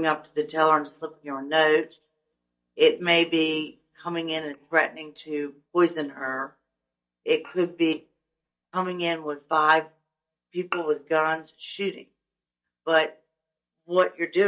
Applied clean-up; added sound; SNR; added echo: neural mask model DeepFilterNet 3.